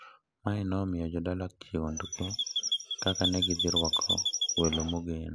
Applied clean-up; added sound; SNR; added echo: none; Chirp, tweet; -1 dB; none.